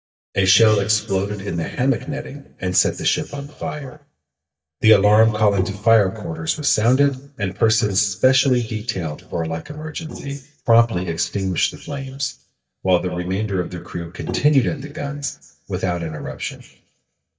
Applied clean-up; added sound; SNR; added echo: neural mask model DeepFilterNet 3.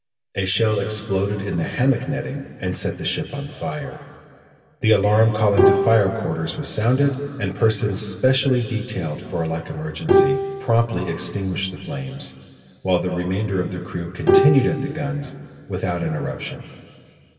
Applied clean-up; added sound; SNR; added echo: none; Bowed string instrument; 2 dB; reverberation time 2.7 s.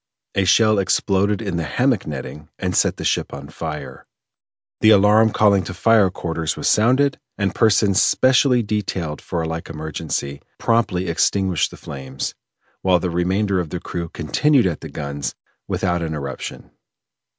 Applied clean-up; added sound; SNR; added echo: none; none; none; none.